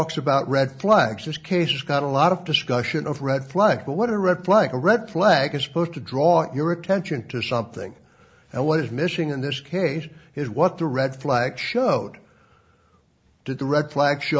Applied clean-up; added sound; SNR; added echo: none; none; none; none.